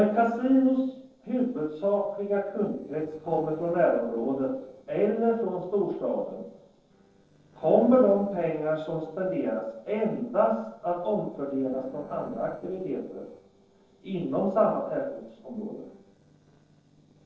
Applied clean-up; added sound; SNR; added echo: neural separator model SepFormer DNS4.